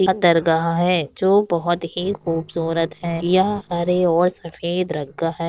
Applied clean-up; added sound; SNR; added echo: neural separator model SepFormer DNS4.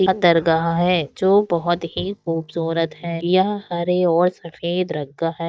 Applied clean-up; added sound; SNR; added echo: neural mask model DeepFilterNet 3.